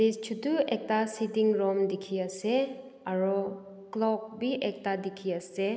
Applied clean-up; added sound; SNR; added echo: none; none; none; none.